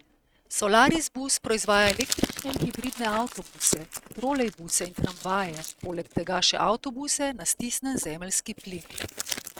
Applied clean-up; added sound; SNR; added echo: neural mask model RNNoise.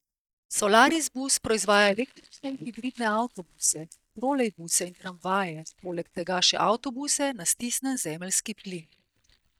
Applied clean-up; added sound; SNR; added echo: neural mask model DeepFilterNet 3.